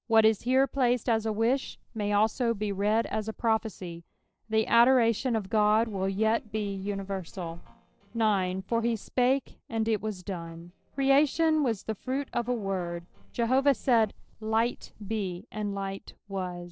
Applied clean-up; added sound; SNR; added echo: neural separator model SepFormer DNS4.